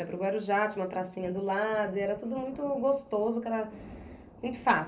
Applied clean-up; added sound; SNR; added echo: none; Thunder; 19 dB; reverberation time 0.3 s.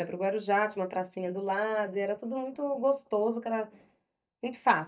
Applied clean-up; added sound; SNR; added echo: neural mask model DeepFilterNet 3.